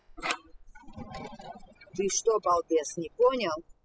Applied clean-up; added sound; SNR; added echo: classical method spectral subtraction.